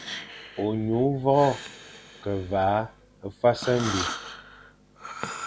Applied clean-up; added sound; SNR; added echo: none; Breathing; 11 dB; none.